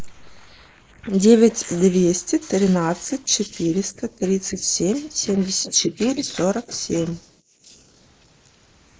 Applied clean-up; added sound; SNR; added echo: neural mask model Resemble Enhance denoiser.